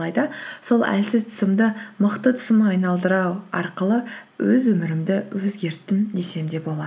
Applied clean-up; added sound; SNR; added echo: none; none; none; none.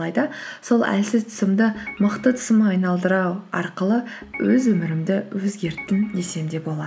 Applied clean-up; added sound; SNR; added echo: none; Organ; 19 dB; none.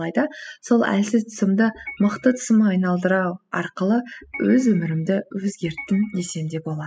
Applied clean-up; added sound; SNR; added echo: classical method spectral subtraction.